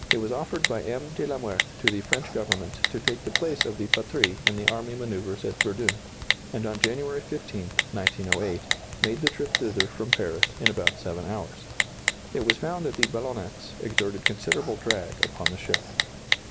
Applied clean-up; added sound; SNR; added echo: none; Typing; -2 dB; none.